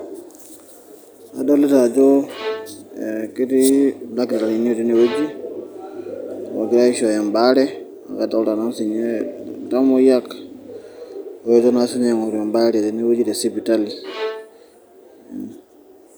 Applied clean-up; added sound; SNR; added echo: none; Bowed string instrument; 14 dB; none.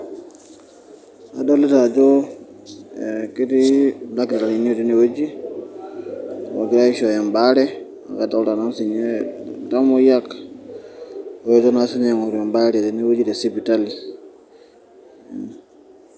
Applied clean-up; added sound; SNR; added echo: none; none; none; none.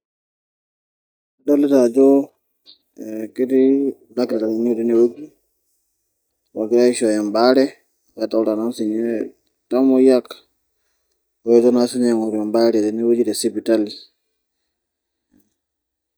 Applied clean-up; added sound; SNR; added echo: neural mask model DeepFilterNet 3.